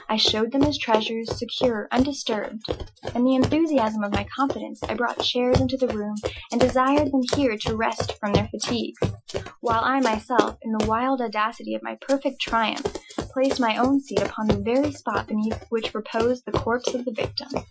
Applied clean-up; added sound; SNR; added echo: classical method Wiener filter.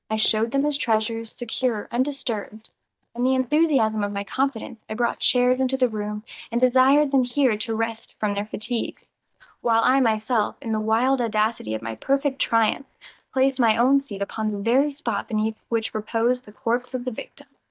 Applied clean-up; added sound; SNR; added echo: neural mask model DeepFilterNet 3.